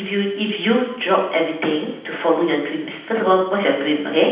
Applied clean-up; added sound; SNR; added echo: none; none; none; reverberation time 0.9 s.